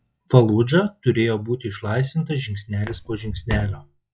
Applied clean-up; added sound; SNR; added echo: classical method log-MMSE.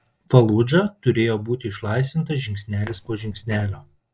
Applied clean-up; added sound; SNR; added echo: neural separator model SepFormer DNS4.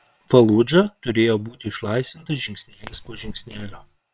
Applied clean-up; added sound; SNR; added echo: neural separator model SepFormer WHAM!.